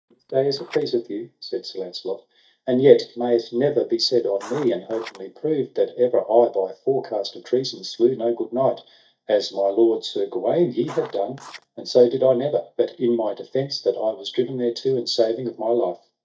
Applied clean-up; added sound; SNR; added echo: neural mask model DeepFilterNet 3.